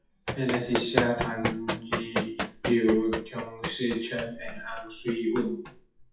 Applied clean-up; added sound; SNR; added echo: classical method WPE with log-MMSE.